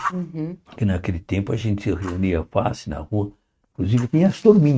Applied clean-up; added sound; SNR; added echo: neural mask model RNNoise.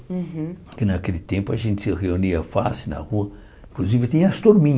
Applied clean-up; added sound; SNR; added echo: none; none; none; none.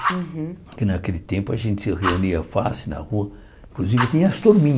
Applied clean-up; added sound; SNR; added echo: none; Fire; 11 dB; none.